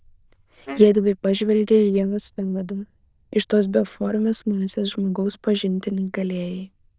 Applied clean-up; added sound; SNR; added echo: neural diffusion model UNIVERSE++.